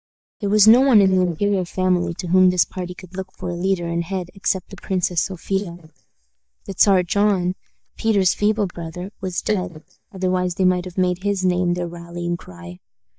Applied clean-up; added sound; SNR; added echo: neural mask model DeepFilterNet 3.